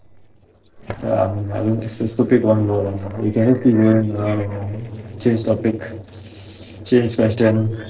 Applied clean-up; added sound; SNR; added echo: neural separator model SepFormer DNS4.